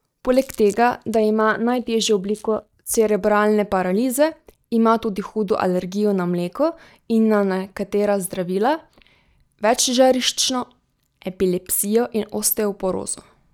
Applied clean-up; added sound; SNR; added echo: neural mask model DeepFilterNet 3.